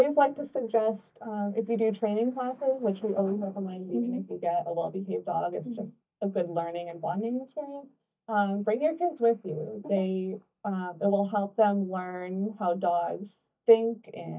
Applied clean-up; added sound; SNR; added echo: neural mask model DeepFilterNet 3.